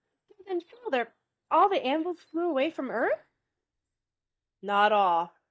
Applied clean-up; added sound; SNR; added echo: neural mask model DeepFilterNet 3.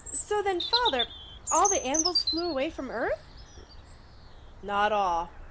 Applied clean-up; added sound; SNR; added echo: none; Bird vocalization, bird call, bird song; 4 dB; none.